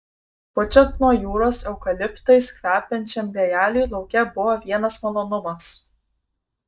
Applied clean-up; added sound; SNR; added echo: neural mask model DeepFilterNet 3.